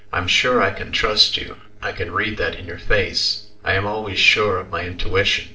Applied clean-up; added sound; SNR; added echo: neural separator model SepFormer DNS4.